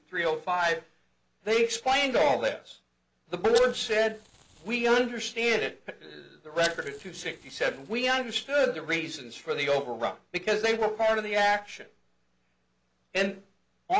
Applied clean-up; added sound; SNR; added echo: none; Fire; 16 dB; none.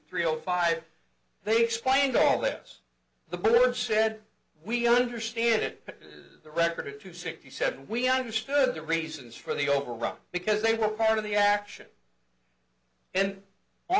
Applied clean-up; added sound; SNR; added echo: none; none; none; none.